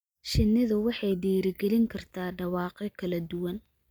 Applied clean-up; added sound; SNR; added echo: neural mask model DeepFilterNet 3.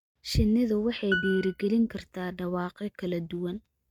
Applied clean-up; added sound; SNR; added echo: neural mask model RNNoise.